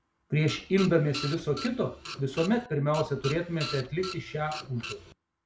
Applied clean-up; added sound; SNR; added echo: none; Printer; 12 dB; none.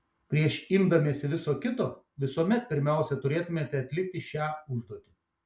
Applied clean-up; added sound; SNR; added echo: none; none; none; none.